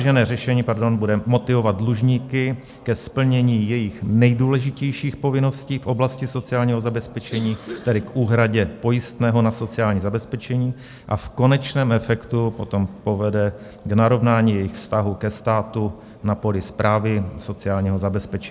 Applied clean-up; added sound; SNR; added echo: none; none; none; none.